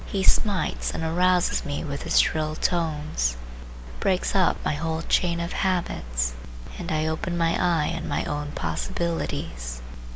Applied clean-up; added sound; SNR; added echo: none; none; none; none.